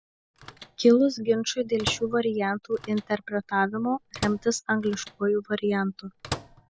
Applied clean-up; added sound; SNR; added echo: none; Microwave oven; 15 dB; none.